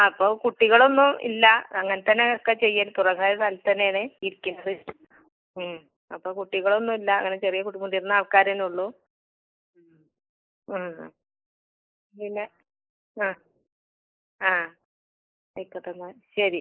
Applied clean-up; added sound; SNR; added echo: neural mask model Resemble Enhance denoiser.